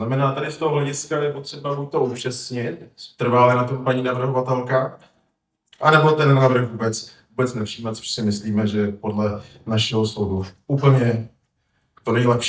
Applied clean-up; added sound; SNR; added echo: neural mask model DeepFilterNet 3.